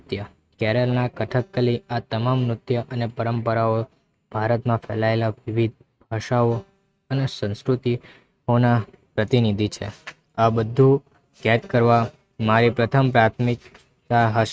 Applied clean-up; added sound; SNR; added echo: neural mask model RNNoise.